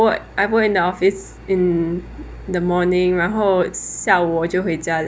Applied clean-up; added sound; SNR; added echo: none; none; none; none.